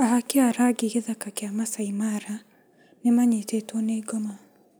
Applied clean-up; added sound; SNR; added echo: none; none; none; none.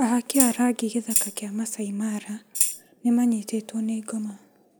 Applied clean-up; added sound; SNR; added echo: none; Tambourine; 2 dB; none.